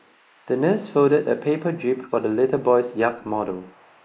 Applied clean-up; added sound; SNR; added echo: neural mask model Resemble Enhance denoiser.